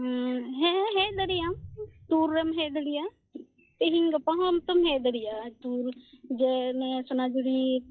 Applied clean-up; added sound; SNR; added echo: classical method log-MMSE.